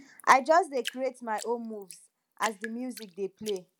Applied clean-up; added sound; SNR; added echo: none; Drip; 17 dB; none.